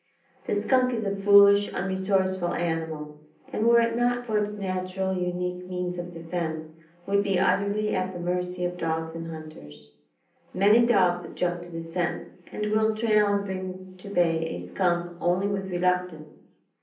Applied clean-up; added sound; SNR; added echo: none; none; none; reverberation time 0.6 s.